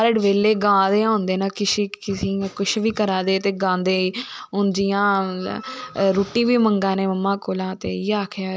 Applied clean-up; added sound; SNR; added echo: none; none; none; none.